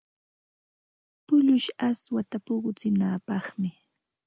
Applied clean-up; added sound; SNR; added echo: none; none; none; none.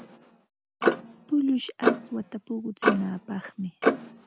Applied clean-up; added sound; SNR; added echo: none; Clock; -2 dB; none.